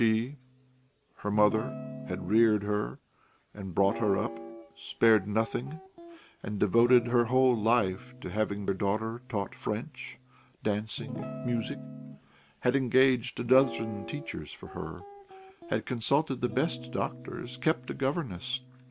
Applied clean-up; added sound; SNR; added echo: none; Guitar; 14 dB; none.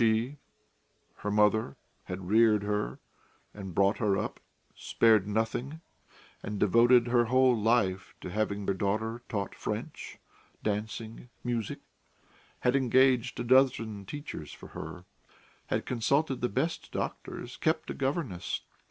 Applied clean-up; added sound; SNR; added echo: none; none; none; none.